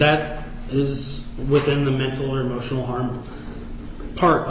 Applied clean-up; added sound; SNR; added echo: none; none; none; none.